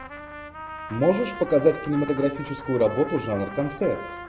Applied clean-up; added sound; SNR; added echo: none; Trumpet; 12 dB; none.